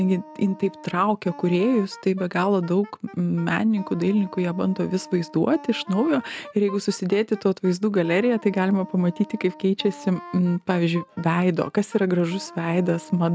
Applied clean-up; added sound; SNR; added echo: none; Wind instrument, woodwind instrument; 20 dB; none.